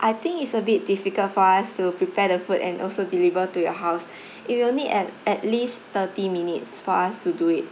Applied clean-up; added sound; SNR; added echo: none; none; none; none.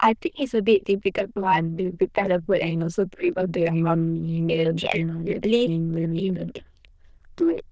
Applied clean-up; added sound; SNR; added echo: neural diffusion model UNIVERSE++.